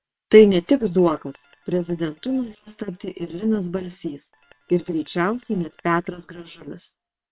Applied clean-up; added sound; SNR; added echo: neural separator model SepFormer WHAM!.